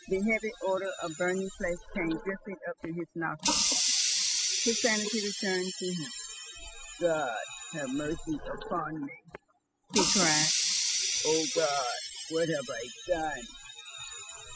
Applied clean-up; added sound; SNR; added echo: classical method spectral subtraction.